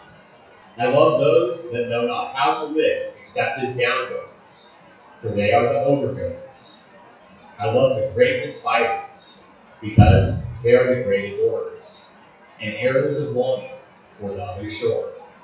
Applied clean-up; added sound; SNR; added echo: classical method WPE with log-MMSE.